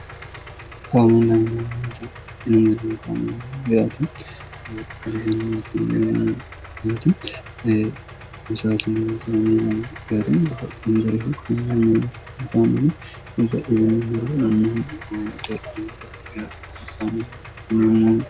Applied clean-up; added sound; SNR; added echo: none; Idling; 17 dB; none.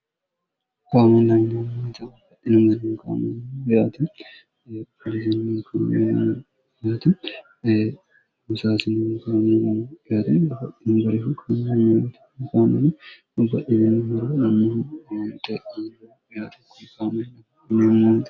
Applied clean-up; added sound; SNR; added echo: none; none; none; none.